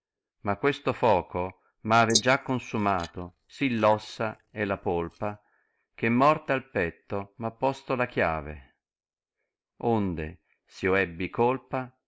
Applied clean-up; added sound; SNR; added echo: neural mask model Resemble Enhance denoiser.